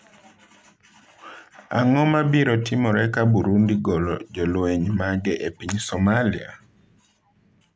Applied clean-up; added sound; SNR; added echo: none; none; none; none.